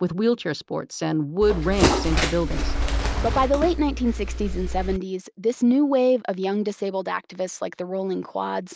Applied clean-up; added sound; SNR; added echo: none; Bird; 0 dB; none.